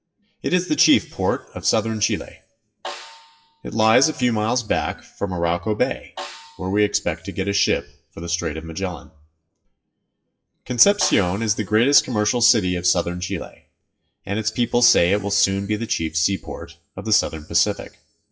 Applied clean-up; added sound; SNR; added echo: classical method WPE with log-MMSE.